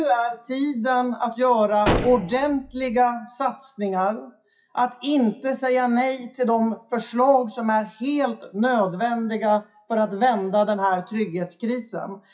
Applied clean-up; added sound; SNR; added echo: classical method WPE with log-MMSE.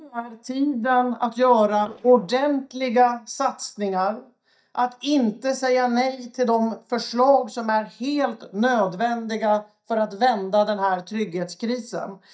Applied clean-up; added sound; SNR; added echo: neural mask model DeepFilterNet 3.